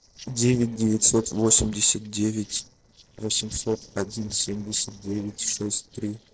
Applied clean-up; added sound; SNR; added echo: neural separator model SepFormer DNS4.